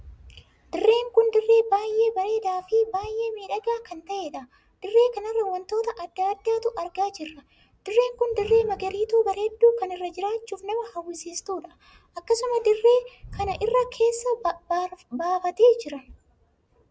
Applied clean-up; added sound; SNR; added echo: none; none; none; none.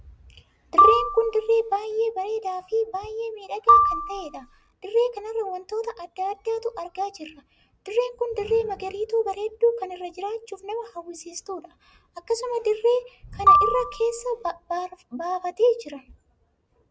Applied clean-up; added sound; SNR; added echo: none; Marimba, xylophone; -3 dB; none.